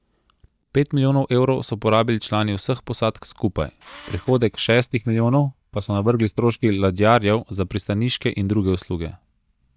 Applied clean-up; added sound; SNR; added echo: neural mask model DeepFilterNet 3.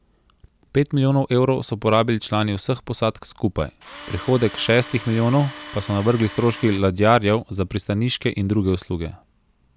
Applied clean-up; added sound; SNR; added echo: none; Tools; 16 dB; none.